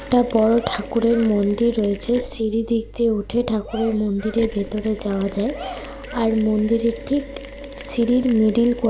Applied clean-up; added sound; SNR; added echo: none; Cheering + Mechanisms; 14 dB; none.